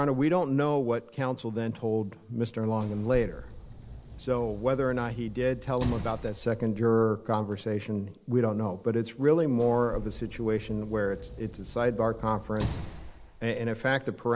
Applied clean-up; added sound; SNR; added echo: none; Sliding door / Slam; 14 dB; none.